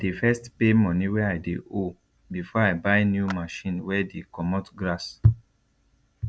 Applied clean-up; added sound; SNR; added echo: none; Clapping; 20 dB; none.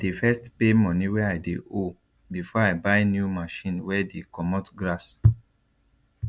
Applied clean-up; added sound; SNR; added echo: none; none; none; none.